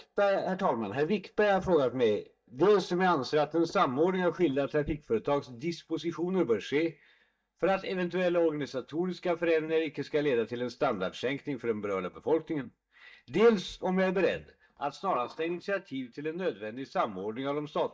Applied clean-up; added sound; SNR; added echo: neural mask model DeepFilterNet 3.